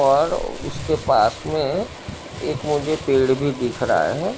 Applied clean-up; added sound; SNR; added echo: none; Crumpling, crinkling; 17 dB; none.